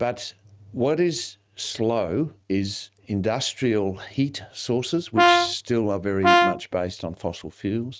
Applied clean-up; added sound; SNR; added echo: neural mask model RNNoise.